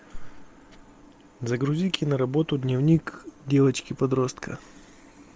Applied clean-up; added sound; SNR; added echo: none; none; none; none.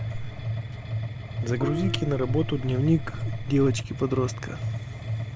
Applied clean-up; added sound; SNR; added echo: none; Gong + Mechanisms; 3 dB; none.